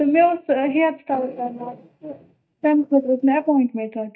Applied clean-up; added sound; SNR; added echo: neural mask model DeepFilterNet 3.